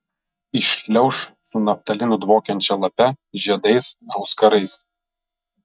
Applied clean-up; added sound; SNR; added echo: neural mask model DeepFilterNet 3.